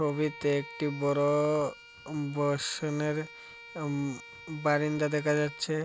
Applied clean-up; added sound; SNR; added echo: none; Bowed string instrument; 17 dB; none.